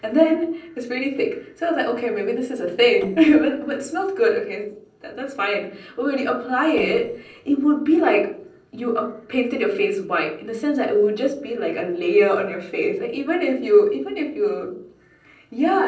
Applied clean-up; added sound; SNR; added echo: neural separator model SepFormer DNS4.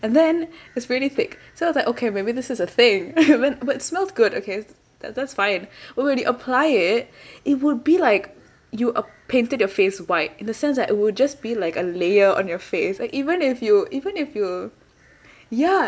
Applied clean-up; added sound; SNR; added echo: none; none; none; none.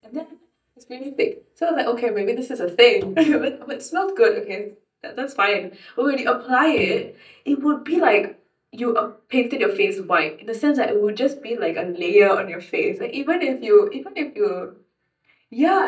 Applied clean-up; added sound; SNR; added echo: neural mask model DeepFilterNet 3.